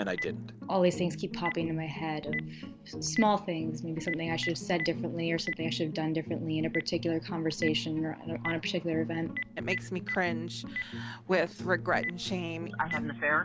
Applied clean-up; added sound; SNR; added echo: none; Telephone; 11 dB; none.